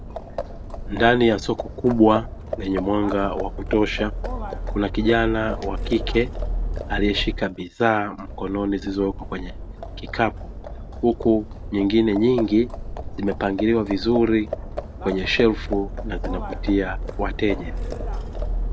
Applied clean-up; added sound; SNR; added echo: none; Livestock, farm animals, working animals; 7 dB; none.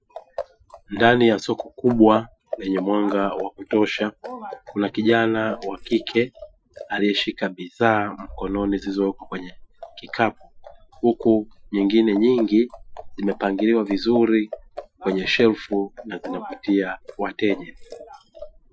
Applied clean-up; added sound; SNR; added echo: classical method Wiener filter.